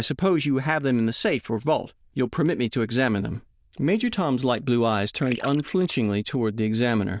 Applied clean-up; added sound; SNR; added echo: neural diffusion model UNIVERSE++.